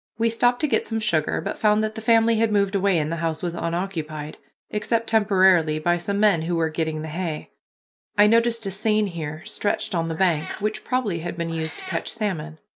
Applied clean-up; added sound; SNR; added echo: none; Meow; 14 dB; none.